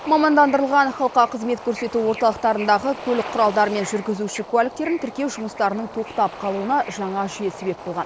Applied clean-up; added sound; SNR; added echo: none; Bird / Ocean; 14 dB; none.